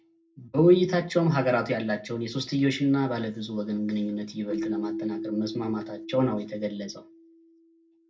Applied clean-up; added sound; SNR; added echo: none; Keyboard (musical); 13 dB; reverberation time 0.4 s.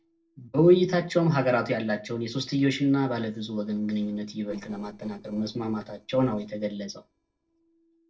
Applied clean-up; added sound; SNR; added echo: neural separator model SepFormer DNS4.